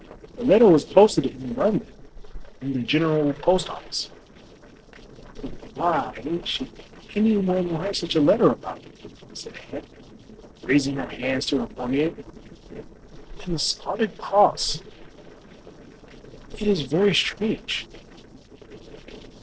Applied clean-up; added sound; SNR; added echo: neural separator model SepFormer DNS4.